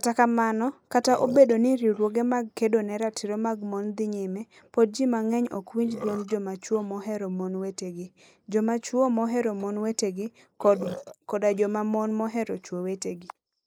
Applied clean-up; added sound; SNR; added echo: neural mask model Resemble Enhance denoiser.